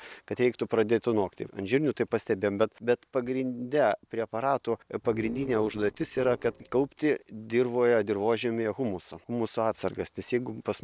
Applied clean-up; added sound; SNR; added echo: neural separator model SepFormer DNS4.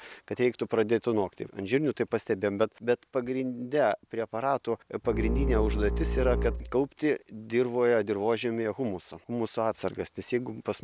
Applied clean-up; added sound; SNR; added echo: none; Bowed string instrument; 0 dB; none.